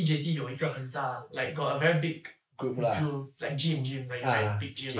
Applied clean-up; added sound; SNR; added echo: neural mask model Resemble Enhance denoiser.